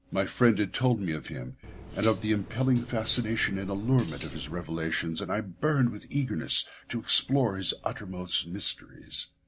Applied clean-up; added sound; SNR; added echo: none; Cutlery, silverware; 12 dB; none.